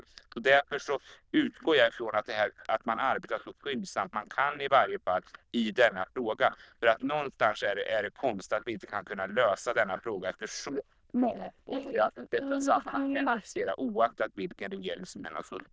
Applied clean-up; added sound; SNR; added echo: neural diffusion model UNIVERSE++.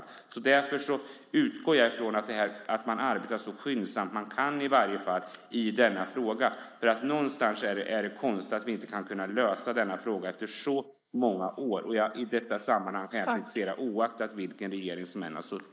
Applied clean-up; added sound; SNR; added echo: neural mask model Resemble Enhance denoiser.